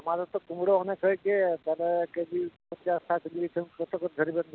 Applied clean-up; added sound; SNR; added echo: none; none; none; none.